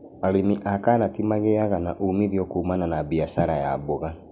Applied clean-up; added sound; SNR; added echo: none; none; none; none.